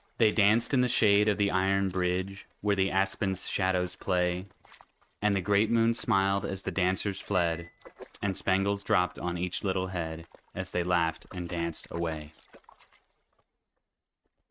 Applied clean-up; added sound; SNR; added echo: neural mask model RNNoise.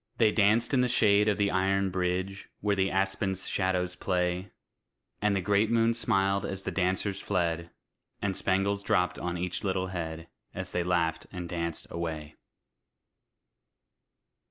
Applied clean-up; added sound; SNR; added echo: none; none; none; none.